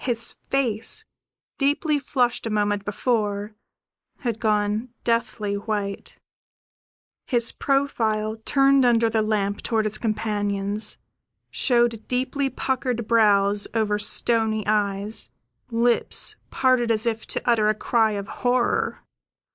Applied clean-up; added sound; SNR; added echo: neural mask model Resemble Enhance denoiser.